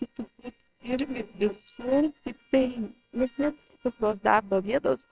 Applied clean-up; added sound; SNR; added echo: neural separator model SepFormer WHAMR!.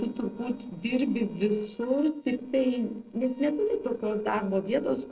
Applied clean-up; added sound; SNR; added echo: neural separator model SepFormer DNS4.